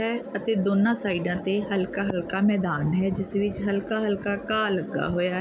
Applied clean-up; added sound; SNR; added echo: none; none; none; none.